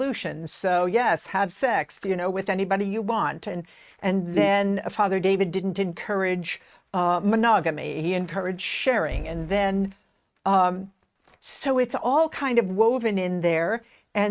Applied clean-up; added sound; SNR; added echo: neural mask model RNNoise.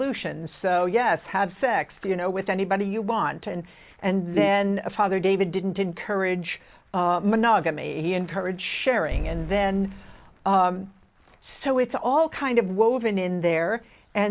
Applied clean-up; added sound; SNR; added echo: none; Boom; 9 dB; none.